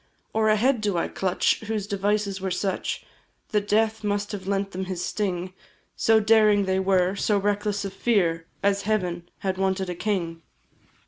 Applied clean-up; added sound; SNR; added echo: none; none; none; none.